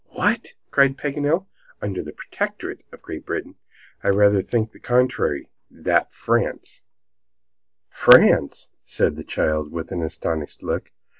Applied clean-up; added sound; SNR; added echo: none; none; none; none.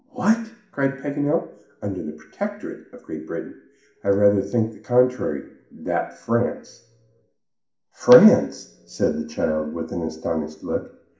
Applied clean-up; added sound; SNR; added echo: none; none; none; reverberation time 0.5 s.